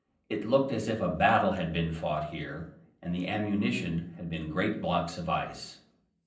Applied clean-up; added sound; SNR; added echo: none; none; none; reverberation time 0.6 s.